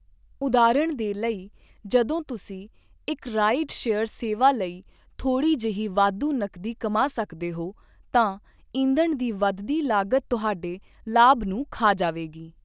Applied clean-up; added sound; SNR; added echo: none; none; none; none.